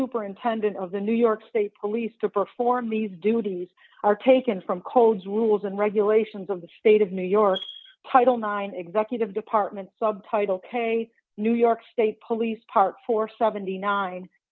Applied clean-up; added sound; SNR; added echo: none; none; none; none.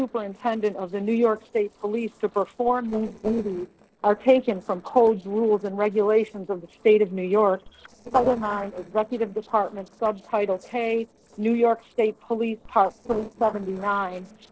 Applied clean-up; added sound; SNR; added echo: neural separator model SepFormer DNS4.